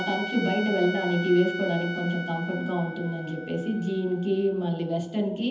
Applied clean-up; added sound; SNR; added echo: none; Trumpet; 10 dB; reverberation time 0.8 s.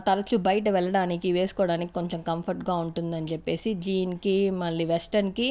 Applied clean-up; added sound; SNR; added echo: none; none; none; none.